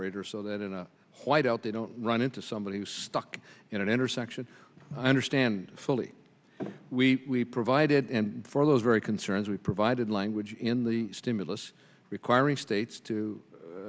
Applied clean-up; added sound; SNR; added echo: none; none; none; none.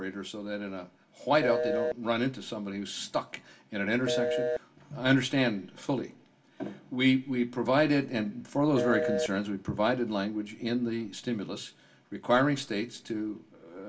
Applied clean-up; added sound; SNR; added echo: none; Telephone; 1 dB; reverberation time 0.2 s.